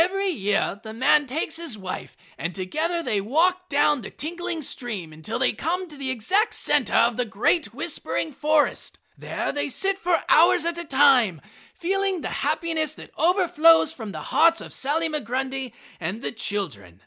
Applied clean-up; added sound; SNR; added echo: none; none; none; none.